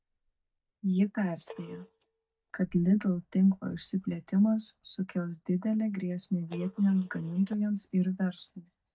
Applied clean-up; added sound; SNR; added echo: neural mask model DeepFilterNet 3.